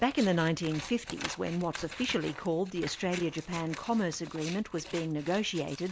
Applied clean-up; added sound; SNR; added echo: none; Scissors; 13 dB; none.